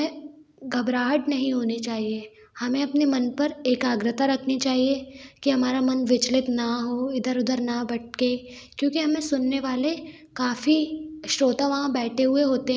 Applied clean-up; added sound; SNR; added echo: none; none; none; none.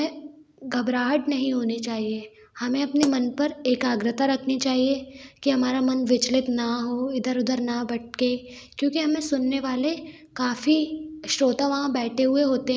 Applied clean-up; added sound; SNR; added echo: none; Explosion; 16 dB; none.